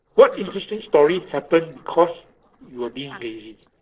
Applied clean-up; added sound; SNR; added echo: neural separator model SepFormer DNS4.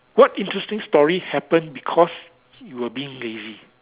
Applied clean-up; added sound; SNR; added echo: none; none; none; none.